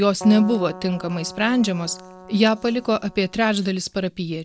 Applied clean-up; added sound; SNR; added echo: none; Keyboard (musical); 17 dB; none.